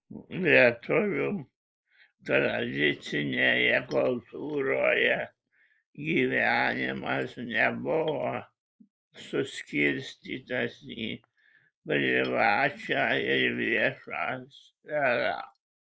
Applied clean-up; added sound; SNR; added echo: neural mask model Resemble Enhance denoiser.